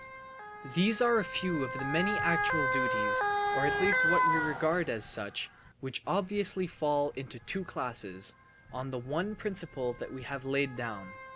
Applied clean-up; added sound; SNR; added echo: none; Motor vehicle (road) / Siren; 2 dB; none.